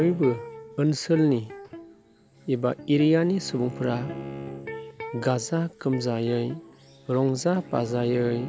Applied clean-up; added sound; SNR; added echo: none; Bowed string instrument + Electric guitar; 14 dB; none.